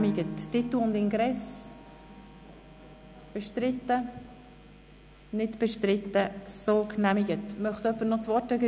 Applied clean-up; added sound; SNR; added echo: none; Piano; 18 dB; none.